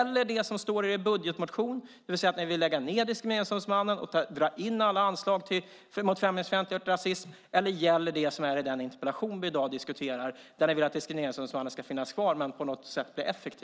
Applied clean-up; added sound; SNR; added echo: none; none; none; none.